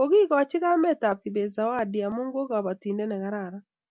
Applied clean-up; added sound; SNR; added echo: none; none; none; none.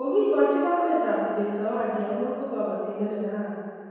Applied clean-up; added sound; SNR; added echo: none; none; none; reverberation time 1.9 s.